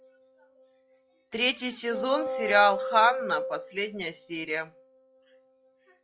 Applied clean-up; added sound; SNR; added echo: classical method log-MMSE.